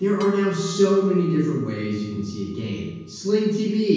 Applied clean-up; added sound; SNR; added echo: none; Harp; 19 dB; reverberation time 1.2 s.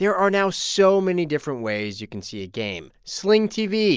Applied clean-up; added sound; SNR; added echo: none; none; none; none.